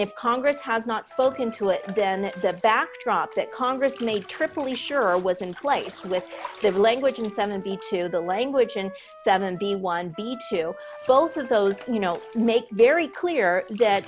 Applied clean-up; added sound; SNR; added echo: none; Wind instrument, woodwind instrument + Bathtub (filling or washing); 18 dB; none.